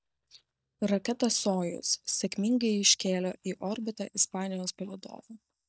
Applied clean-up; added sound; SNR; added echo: neural mask model DeepFilterNet 3.